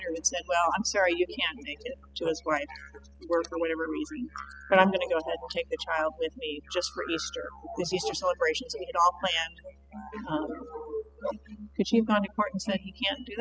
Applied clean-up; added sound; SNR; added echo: classical method spectral subtraction.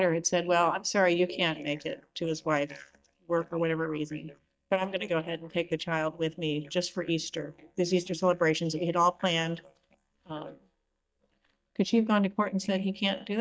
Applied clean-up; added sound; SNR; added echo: neural mask model DeepFilterNet 3.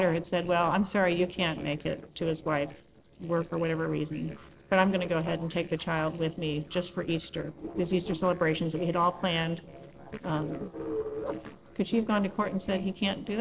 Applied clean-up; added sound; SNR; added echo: neural separator model SepFormer DNS4.